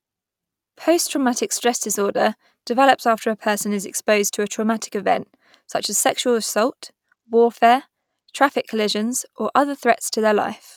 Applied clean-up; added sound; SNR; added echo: none; none; none; none.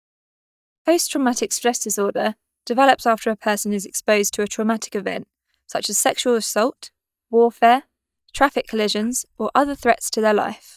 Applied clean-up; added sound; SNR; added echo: neural mask model DeepFilterNet 3.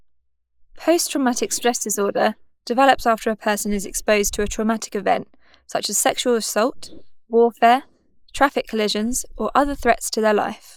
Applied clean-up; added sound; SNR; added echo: neural mask model Resemble Enhance denoiser.